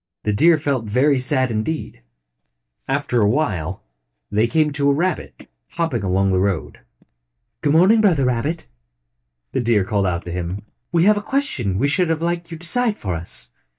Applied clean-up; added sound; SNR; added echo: neural mask model DeepFilterNet 3.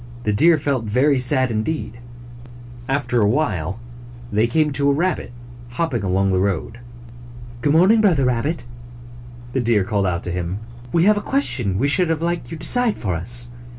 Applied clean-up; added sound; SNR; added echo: none; none; none; none.